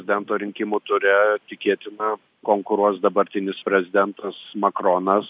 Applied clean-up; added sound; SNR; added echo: none; none; none; none.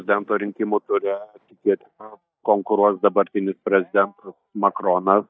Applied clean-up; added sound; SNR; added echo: neural mask model DeepFilterNet 3.